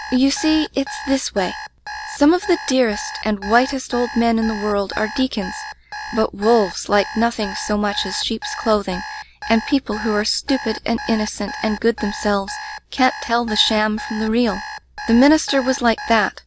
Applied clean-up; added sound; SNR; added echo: none; Alarm; 13 dB; none.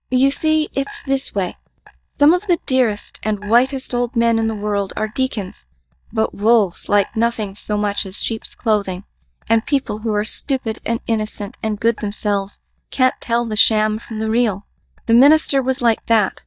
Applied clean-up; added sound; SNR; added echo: neural mask model DeepFilterNet 3.